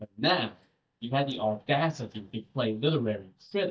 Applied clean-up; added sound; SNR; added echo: neural mask model DeepFilterNet 3.